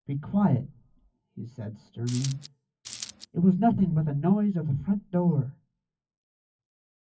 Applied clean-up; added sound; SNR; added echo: classical method WPE with log-MMSE.